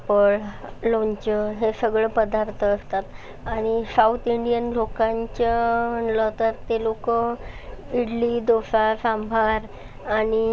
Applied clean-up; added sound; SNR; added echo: none; none; none; none.